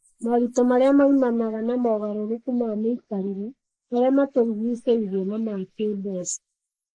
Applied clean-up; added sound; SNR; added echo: neural mask model Resemble Enhance denoiser.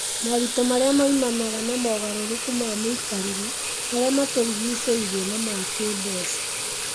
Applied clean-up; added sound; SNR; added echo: none; Sink (filling or washing) / Water tap, faucet; 1 dB; none.